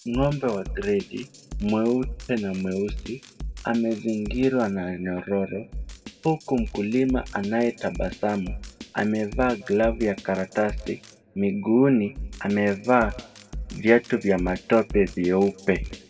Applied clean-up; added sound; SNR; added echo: none; Drum kit; 13 dB; reverberation time 1.5 s.